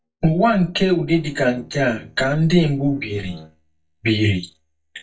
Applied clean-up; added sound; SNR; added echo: neural mask model DeepFilterNet 3.